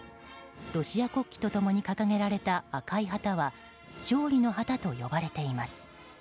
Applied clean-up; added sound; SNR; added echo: none; none; none; none.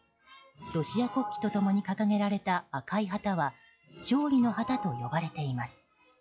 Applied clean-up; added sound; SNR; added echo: classical method log-MMSE.